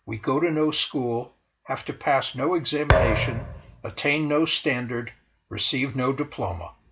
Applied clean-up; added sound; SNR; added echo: none; Thump, thud; -3 dB; none.